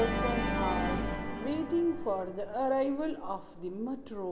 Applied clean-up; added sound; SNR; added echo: none; Organ; 2 dB; none.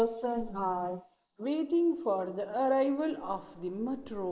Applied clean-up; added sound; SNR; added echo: neural mask model Resemble Enhance denoiser.